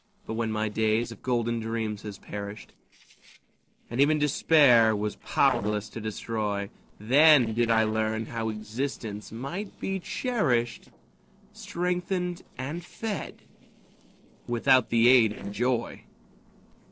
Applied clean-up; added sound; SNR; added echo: neural separator model SepFormer DNS4.